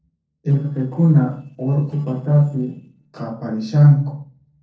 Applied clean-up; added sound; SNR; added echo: neural separator model SepFormer DNS4.